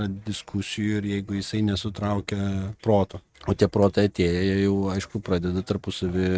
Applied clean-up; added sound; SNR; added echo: neural mask model RNNoise.